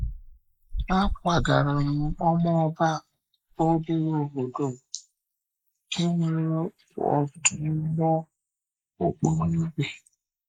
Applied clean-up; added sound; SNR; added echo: neural mask model Resemble Enhance denoiser.